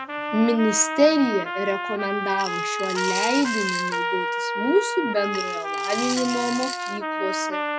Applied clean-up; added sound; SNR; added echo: none; Trumpet + Coin (dropping) / Glass; 3 dB; none.